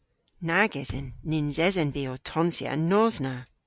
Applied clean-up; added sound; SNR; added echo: none; Bass drum; 17 dB; none.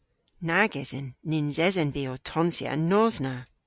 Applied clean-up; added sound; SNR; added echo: none; none; none; none.